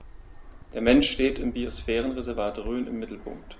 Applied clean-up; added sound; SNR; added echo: none; Fixed-wing aircraft, airplane; 12 dB; none.